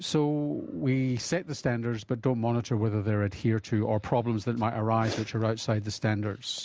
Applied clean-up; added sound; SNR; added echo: none; none; none; none.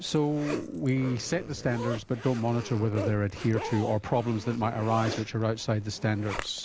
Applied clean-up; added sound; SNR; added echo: none; Zipper (clothing); 11 dB; none.